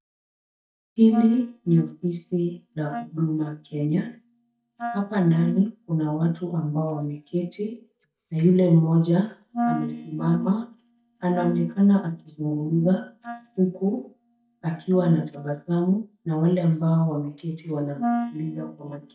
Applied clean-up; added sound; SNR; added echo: neural mask model DeepFilterNet 3.